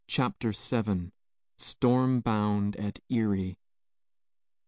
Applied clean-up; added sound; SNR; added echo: none; none; none; none.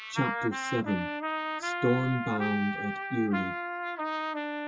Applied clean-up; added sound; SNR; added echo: classical method WPE with log-MMSE.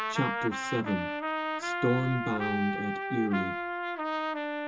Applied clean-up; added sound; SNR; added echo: none; Trumpet; 1 dB; reverberation time 0.2 s.